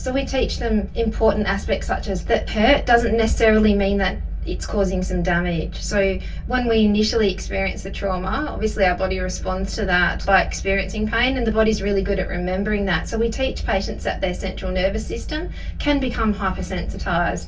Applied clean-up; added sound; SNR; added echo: none; none; none; reverberation time 0.1 s.